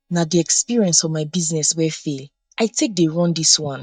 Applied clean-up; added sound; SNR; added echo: neural mask model DeepFilterNet 3.